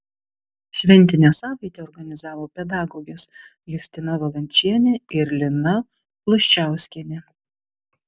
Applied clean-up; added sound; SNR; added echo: none; none; none; none.